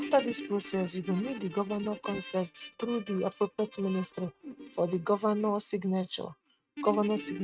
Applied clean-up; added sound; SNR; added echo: neural mask model RNNoise.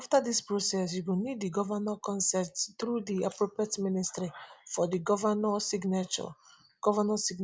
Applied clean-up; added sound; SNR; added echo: none; none; none; none.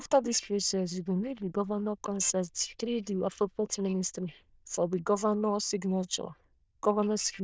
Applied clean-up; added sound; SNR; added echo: neural diffusion model UNIVERSE++.